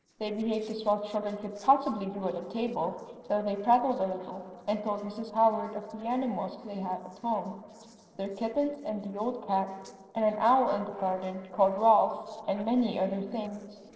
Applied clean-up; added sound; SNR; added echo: neural separator model SepFormer DNS4.